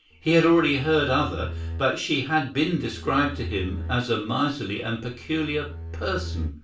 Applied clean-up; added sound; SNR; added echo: none; Bowed string instrument; 10 dB; reverberation time 0.3 s.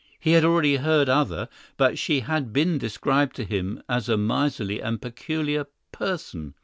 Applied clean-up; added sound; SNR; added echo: none; none; none; none.